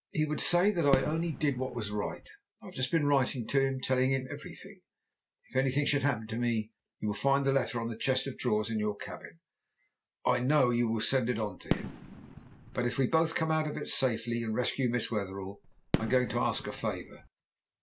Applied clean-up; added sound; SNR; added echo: none; Fireworks; 7 dB; none.